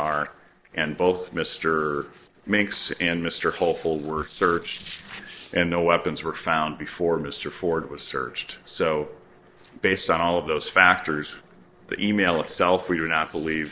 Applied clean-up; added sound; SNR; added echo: neural separator model SepFormer DNS4.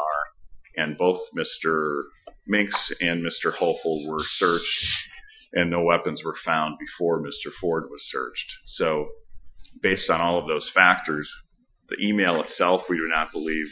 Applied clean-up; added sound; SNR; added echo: classical method Wiener filter.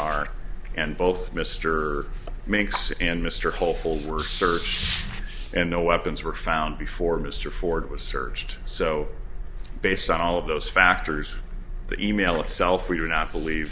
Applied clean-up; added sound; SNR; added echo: none; Hiss; 8 dB; none.